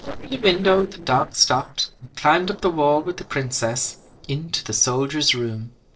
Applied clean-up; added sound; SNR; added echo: neural separator model SepFormer DNS4.